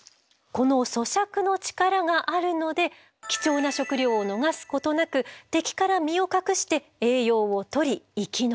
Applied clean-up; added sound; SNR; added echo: none; none; none; none.